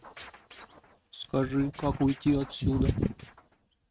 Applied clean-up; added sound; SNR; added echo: neural mask model RNNoise.